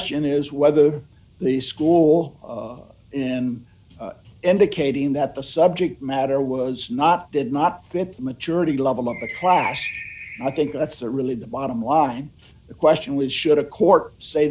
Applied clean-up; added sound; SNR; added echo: none; Bird; 13 dB; none.